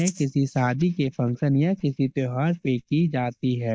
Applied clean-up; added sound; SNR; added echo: neural mask model DeepFilterNet 3.